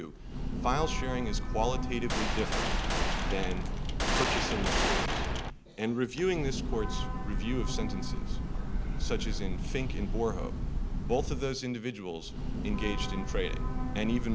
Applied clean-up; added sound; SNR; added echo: none; Train / Breathing + Gunshot, gunfire; -4 dB; none.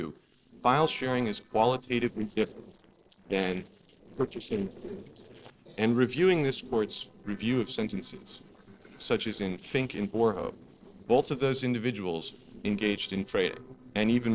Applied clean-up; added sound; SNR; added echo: neural separator model SepFormer DNS4.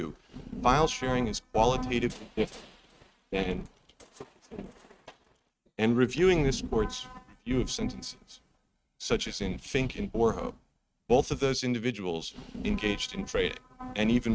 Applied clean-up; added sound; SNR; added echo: neural mask model RNNoise.